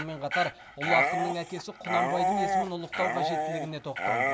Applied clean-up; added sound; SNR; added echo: none; Dog; -4 dB; none.